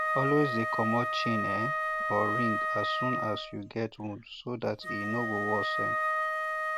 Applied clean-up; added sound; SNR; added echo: none; Wind instrument, woodwind instrument; -1 dB; none.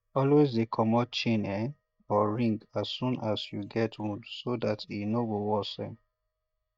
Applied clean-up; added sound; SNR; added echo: neural mask model DeepFilterNet 3.